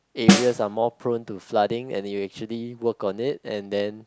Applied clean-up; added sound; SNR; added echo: none; Snare drum; -2 dB; none.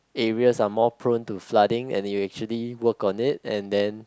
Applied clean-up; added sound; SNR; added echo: none; none; none; none.